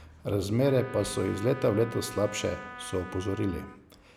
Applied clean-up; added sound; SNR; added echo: none; Trumpet; 15 dB; none.